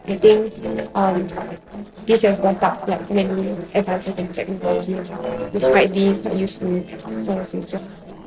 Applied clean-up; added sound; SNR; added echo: neural separator model SepFormer DNS4.